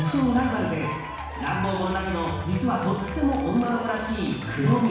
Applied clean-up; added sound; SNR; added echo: none; Applause / Cheering; 16 dB; reverberation time 1.1 s.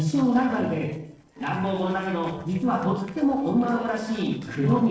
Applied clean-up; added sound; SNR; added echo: neural separator model SepFormer DNS4.